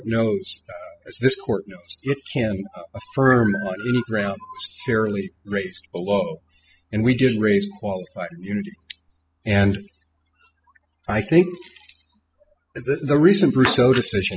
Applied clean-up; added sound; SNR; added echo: classical method spectral subtraction.